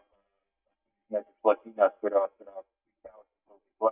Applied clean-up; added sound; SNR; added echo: neural mask model DeepFilterNet 3.